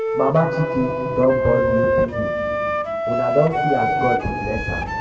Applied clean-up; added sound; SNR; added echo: none; Wind instrument, woodwind instrument; 0 dB; reverberation time 2.1 s.